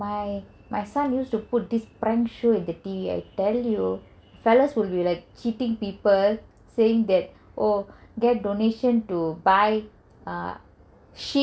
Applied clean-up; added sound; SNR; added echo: none; none; none; none.